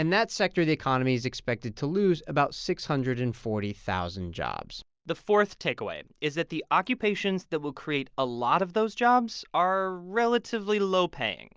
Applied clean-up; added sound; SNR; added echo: none; none; none; none.